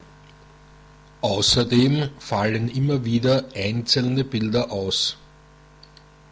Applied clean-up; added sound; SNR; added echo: none; none; none; none.